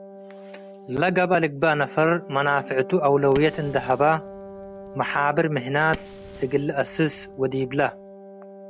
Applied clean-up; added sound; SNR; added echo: none; Fire + Wind instrument, woodwind instrument; 16 dB; none.